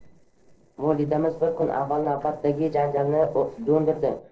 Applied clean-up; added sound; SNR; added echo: neural separator model SepFormer DNS4.